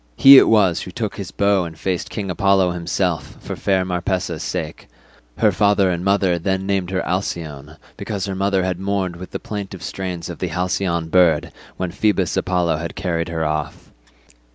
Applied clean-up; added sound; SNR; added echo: none; none; none; none.